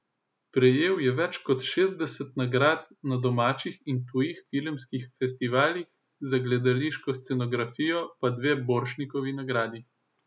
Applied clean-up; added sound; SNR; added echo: none; none; none; none.